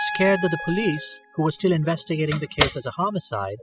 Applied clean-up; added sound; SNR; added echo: classical method spectral subtraction.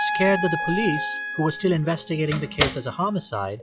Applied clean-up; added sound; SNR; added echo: classical method log-MMSE.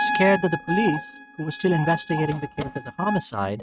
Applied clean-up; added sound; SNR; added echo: neural mask model RNNoise.